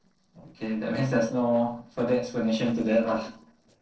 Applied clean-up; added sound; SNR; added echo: neural separator model SepFormer DNS4.